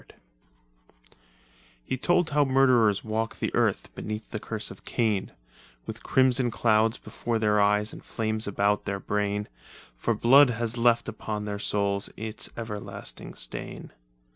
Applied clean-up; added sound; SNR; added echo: none; none; none; none.